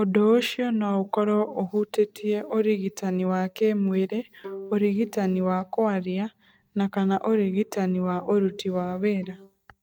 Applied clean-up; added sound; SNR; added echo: neural mask model DeepFilterNet 3.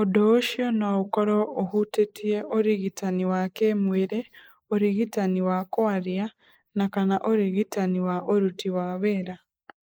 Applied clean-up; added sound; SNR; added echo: neural mask model Resemble Enhance denoiser.